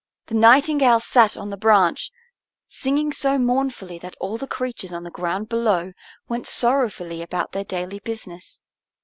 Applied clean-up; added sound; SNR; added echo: none; none; none; none.